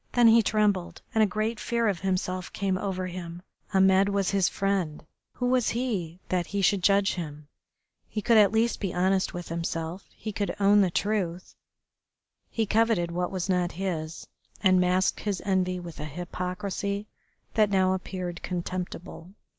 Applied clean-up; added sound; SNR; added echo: none; none; none; none.